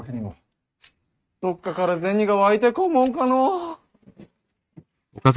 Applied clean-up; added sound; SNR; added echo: neural mask model RNNoise.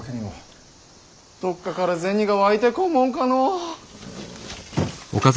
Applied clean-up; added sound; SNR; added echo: none; none; none; none.